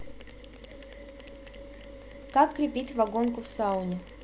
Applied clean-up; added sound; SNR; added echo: none; Mechanisms; 15 dB; none.